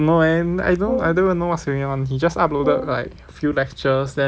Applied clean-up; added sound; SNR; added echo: none; Brass instrument; 12 dB; none.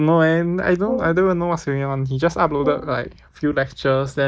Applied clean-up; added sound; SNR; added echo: neural mask model DeepFilterNet 3.